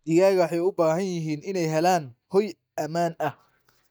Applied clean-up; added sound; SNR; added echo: neural mask model DeepFilterNet 3.